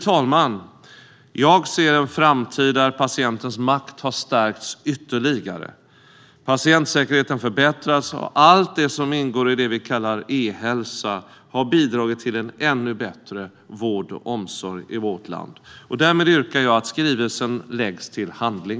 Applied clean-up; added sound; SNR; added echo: none; none; none; none.